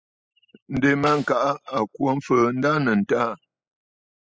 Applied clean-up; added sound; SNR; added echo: classical method spectral subtraction.